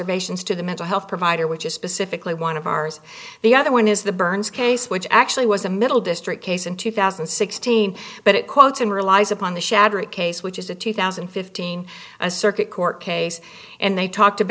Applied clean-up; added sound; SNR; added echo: none; none; none; none.